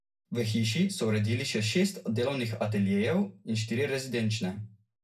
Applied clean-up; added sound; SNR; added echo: none; none; none; reverberation time 0.2 s.